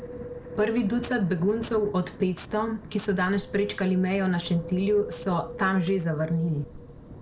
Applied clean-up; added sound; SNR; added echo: none; Wind + Thunder; 13 dB; none.